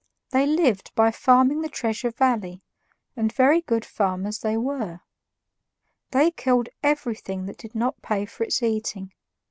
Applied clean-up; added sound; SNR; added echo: none; none; none; none.